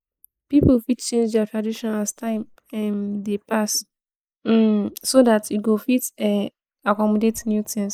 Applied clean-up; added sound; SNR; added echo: neural mask model Resemble Enhance denoiser.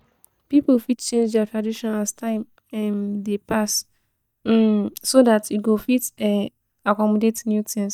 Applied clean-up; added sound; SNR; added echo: neural mask model DeepFilterNet 3.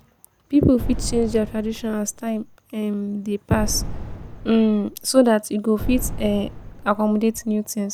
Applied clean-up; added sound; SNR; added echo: none; Boom; 8 dB; none.